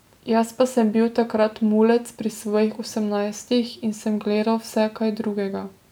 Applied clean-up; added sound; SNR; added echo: none; none; none; none.